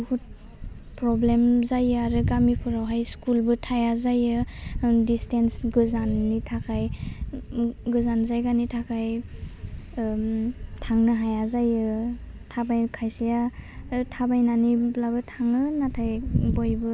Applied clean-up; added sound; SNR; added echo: none; none; none; none.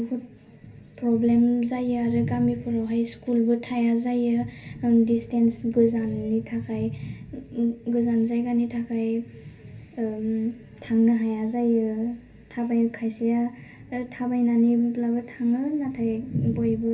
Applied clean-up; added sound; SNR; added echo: none; none; none; reverberation time 0.3 s.